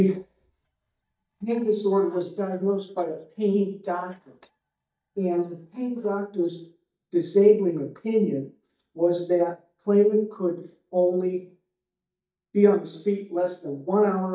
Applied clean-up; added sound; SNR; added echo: neural mask model DeepFilterNet 3.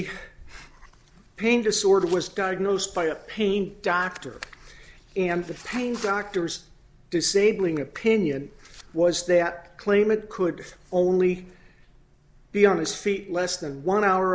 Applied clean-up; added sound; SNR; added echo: none; none; none; none.